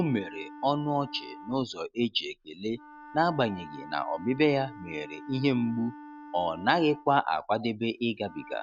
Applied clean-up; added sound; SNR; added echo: none; Wind instrument, woodwind instrument; 17 dB; none.